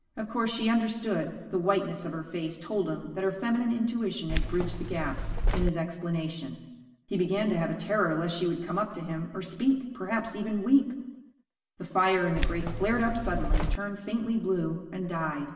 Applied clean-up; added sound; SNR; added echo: none; Keys jangling; -1 dB; reverberation time 1.1 s.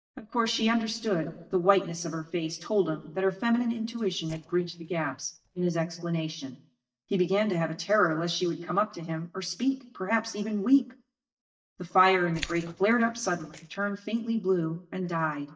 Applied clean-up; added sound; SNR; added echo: neural mask model DeepFilterNet 3.